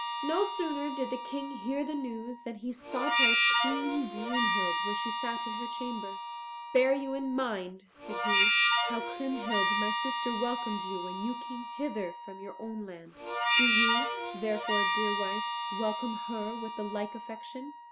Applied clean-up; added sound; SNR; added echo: none; Harmonica; -3 dB; none.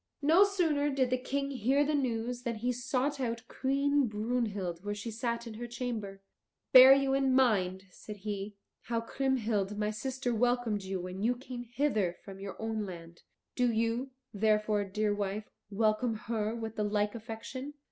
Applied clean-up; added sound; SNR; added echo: none; none; none; none.